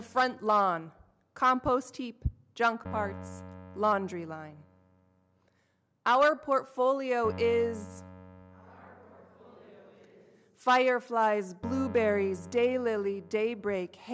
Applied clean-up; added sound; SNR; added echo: none; Keyboard (musical); 18 dB; none.